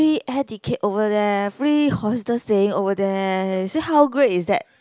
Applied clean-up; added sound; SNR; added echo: none; none; none; none.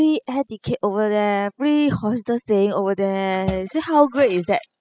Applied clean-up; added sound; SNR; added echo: classical method spectral subtraction.